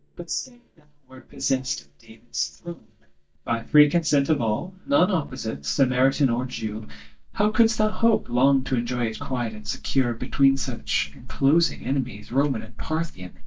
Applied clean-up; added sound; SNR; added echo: neural mask model DeepFilterNet 3.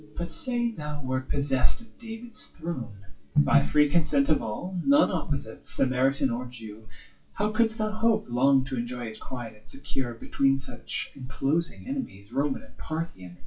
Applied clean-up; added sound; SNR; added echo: classical method WPE with log-MMSE.